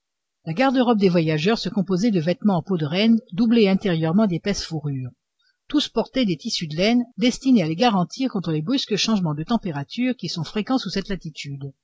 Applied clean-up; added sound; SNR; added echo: none; none; none; none.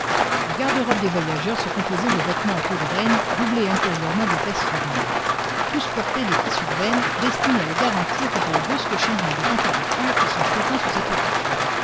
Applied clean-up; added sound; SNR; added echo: none; Rain; -4 dB; none.